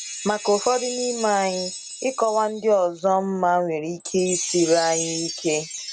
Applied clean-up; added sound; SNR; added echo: none; Chime; 9 dB; none.